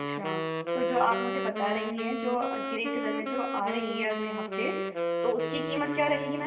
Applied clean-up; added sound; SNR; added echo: none; Wind instrument, woodwind instrument; 1 dB; reverberation time 0.8 s.